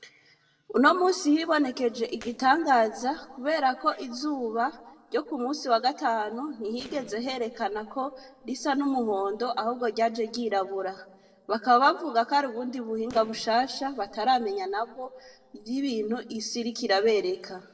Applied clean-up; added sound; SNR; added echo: neural separator model SepFormer DNS4.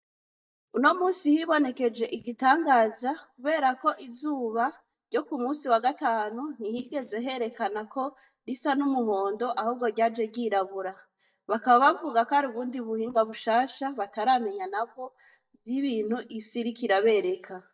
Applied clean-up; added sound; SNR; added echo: neural mask model DeepFilterNet 3.